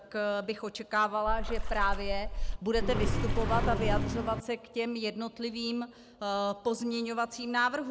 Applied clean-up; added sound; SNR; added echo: none; Accelerating, revving, vroom + Water / Splash, splatter; -3 dB; none.